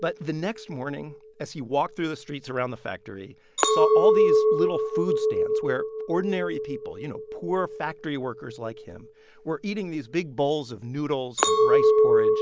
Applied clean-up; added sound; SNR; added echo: none; Chink, clink; -5 dB; none.